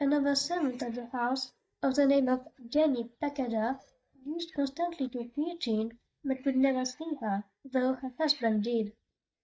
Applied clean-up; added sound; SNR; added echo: neural mask model DeepFilterNet 3.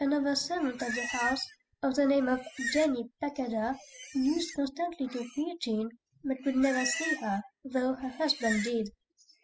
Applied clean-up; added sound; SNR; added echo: classical method spectral subtraction.